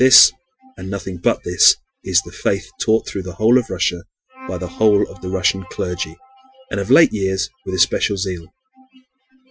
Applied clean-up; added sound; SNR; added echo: classical method Wiener filter.